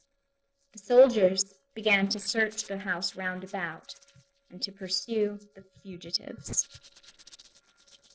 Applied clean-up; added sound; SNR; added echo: neural separator model SepFormer DNS4.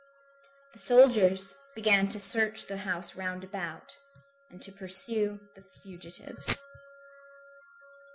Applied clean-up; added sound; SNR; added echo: none; none; none; none.